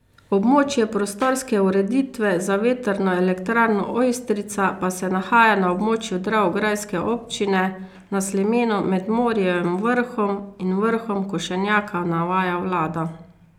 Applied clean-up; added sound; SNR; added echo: none; none; none; none.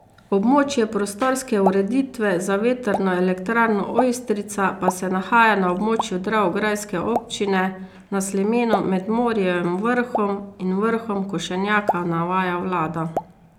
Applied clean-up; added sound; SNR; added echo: none; Explosion; 12 dB; none.